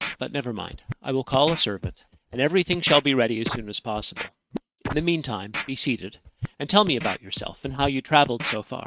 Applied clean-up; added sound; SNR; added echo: neural mask model RNNoise.